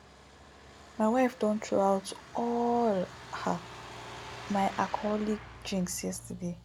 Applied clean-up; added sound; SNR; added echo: none; Truck; 15 dB; none.